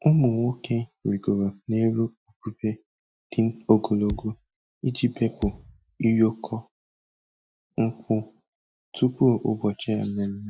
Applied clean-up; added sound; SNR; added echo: classical method Wiener filter.